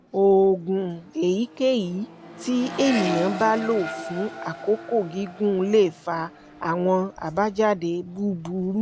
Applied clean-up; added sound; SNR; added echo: none; Accelerating, revving, vroom; 13 dB; none.